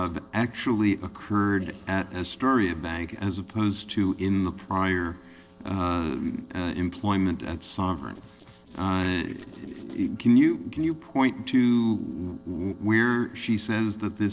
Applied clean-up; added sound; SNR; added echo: neural separator model SepFormer DNS4.